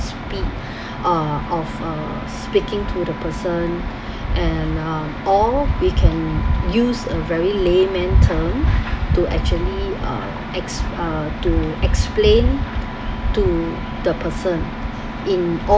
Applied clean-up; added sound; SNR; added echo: none; none; none; none.